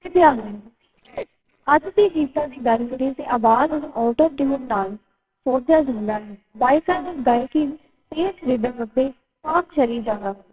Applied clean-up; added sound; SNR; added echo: neural separator model SepFormer WHAMR!.